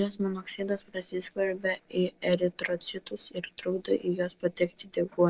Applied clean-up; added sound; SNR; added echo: neural separator model SepFormer DNS4.